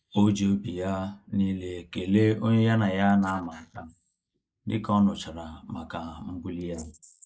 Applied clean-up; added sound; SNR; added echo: neural mask model Resemble Enhance denoiser.